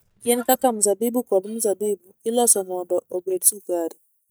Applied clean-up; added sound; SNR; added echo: neural mask model DeepFilterNet 3.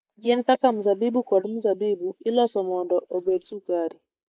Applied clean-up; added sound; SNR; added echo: neural mask model Resemble Enhance denoiser.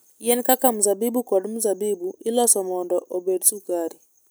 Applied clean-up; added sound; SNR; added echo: none; none; none; none.